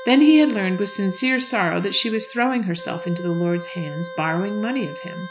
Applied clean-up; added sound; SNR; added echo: none; Wind instrument, woodwind instrument; 15 dB; none.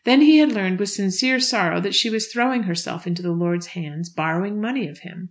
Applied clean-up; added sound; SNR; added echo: none; none; none; none.